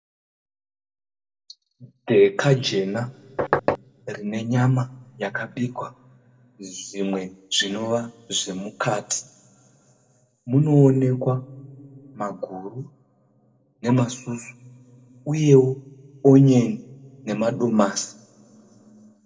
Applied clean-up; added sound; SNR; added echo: none; Knock; -1 dB; reverberation time 1.6 s.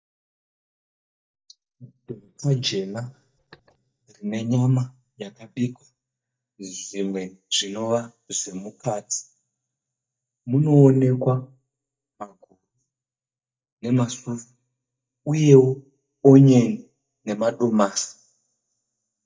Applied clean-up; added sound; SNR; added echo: neural mask model DeepFilterNet 3.